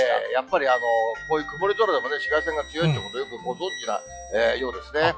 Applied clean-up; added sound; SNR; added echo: classical method log-MMSE.